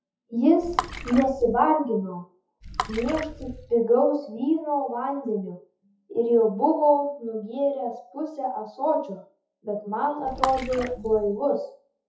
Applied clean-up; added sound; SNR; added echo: classical method WPE with log-MMSE.